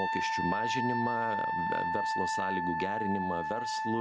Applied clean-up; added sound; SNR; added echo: none; Wind instrument, woodwind instrument; -3 dB; none.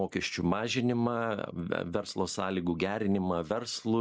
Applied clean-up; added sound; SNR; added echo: neural mask model Resemble Enhance denoiser.